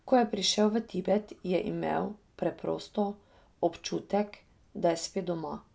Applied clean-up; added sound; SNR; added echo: none; none; none; none.